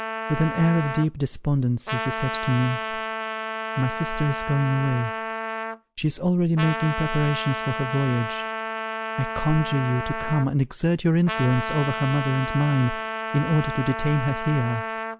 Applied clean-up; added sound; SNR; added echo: none; Trumpet; 6 dB; none.